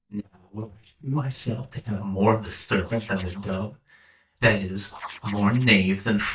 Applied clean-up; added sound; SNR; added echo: neural mask model DeepFilterNet 3.